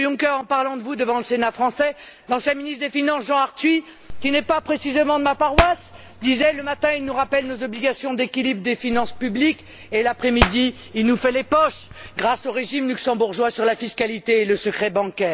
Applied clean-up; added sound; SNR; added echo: none; Hands; 8 dB; none.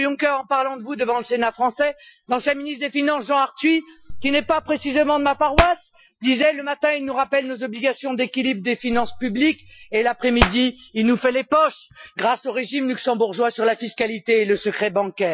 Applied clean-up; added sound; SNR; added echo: classical method Wiener filter.